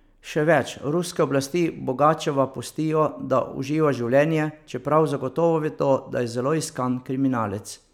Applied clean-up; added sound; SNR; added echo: none; none; none; none.